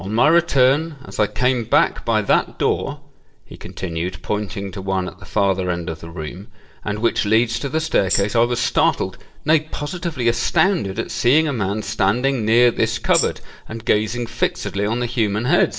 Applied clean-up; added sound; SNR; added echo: neural separator model SepFormer DNS4.